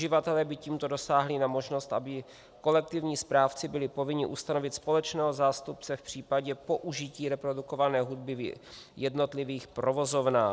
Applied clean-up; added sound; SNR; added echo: none; none; none; none.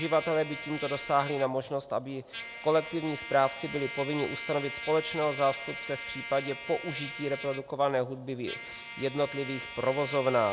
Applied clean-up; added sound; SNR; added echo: none; Trumpet; 10 dB; none.